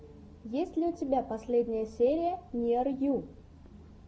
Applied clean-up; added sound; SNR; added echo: none; none; none; none.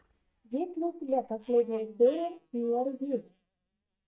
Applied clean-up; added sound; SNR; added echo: neural mask model DeepFilterNet 3.